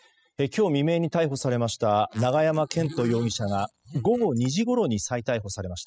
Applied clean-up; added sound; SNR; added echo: classical method spectral subtraction.